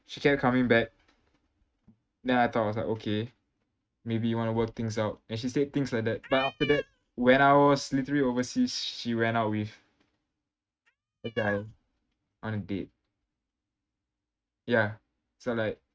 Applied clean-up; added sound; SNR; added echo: neural mask model RNNoise.